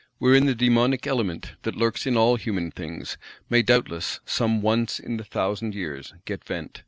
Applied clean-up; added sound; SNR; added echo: none; none; none; none.